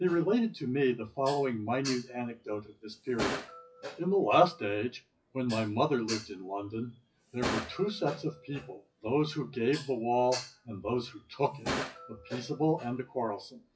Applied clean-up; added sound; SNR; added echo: classical method WPE with log-MMSE.